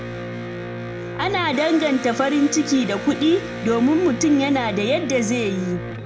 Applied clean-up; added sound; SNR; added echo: none; Electric guitar; 9 dB; none.